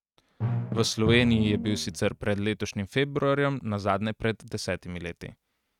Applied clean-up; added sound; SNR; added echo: neural mask model RNNoise.